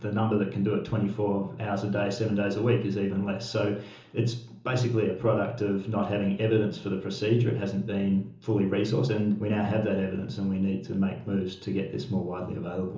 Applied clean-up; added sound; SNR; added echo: none; none; none; reverberation time 0.6 s.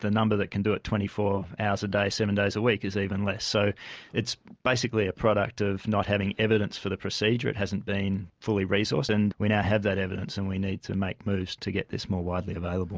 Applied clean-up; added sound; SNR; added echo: none; none; none; none.